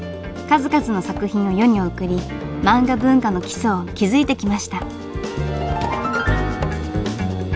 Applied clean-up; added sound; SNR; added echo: none; none; none; none.